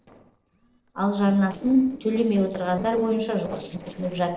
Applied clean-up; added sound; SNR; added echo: neural separator model SepFormer DNS4.